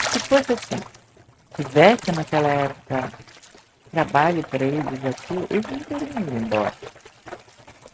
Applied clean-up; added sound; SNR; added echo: neural mask model RNNoise.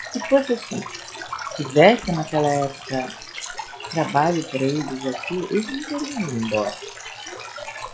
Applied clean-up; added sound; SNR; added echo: classical method log-MMSE.